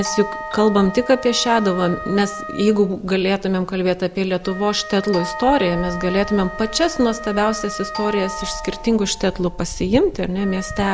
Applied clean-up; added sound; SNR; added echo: none; Doorbell + Wind instrument, woodwind instrument; 12 dB; none.